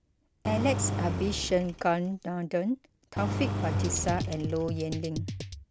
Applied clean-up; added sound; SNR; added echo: none; Engine + Drum kit; 1 dB; none.